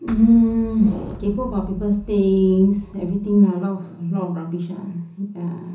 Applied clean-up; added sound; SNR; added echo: none; Boom; 15 dB; reverberation time 0.8 s.